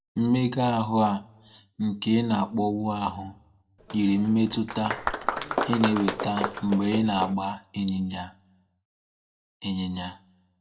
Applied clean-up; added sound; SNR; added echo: none; Applause; 5 dB; reverberation time 0.2 s.